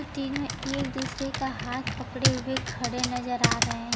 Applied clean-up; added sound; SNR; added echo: none; Computer keyboard; -1 dB; none.